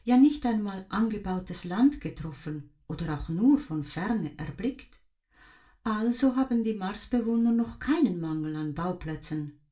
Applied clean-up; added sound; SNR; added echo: none; none; none; reverberation time 0.3 s.